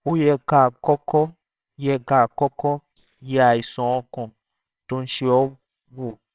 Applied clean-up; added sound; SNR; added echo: neural separator model SepFormer WHAMR!.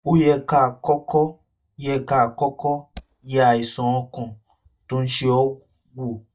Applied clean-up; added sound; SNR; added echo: neural mask model DeepFilterNet 3.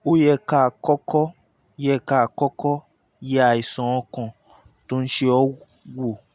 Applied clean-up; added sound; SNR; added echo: none; none; none; none.